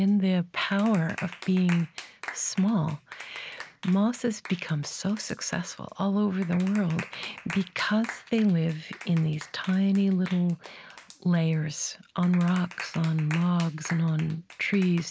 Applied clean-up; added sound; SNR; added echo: none; Clapping; 17 dB; none.